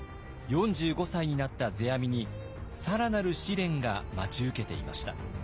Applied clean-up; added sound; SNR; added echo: none; Fixed-wing aircraft, airplane; 18 dB; none.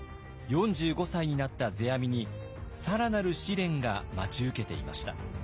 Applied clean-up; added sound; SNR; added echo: none; none; none; none.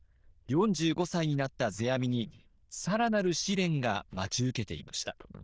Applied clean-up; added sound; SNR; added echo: neural diffusion model UNIVERSE++.